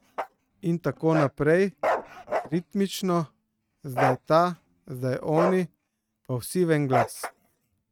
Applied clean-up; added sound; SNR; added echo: neural mask model RNNoise.